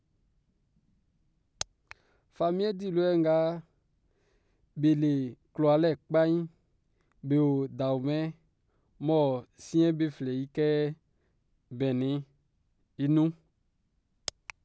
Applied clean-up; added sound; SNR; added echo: none; none; none; none.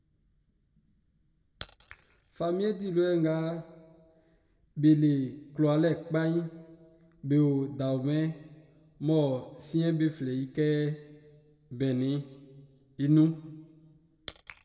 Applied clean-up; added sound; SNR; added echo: none; none; none; reverberation time 1.3 s.